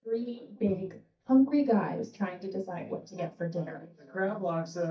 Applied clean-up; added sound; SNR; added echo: neural mask model DeepFilterNet 3.